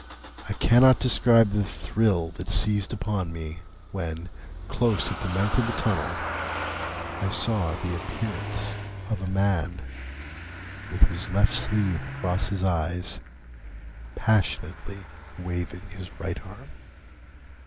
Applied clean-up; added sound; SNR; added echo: none; Engine starting / Motor vehicle (road); 10 dB; none.